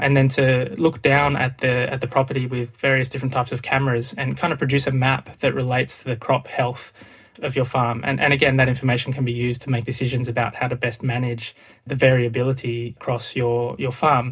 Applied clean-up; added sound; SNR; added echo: none; none; none; reverberation time 0.2 s.